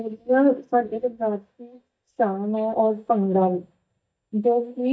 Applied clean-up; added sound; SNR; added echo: neural mask model DeepFilterNet 3.